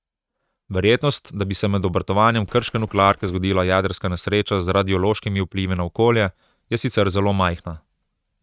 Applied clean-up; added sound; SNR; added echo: neural mask model RNNoise.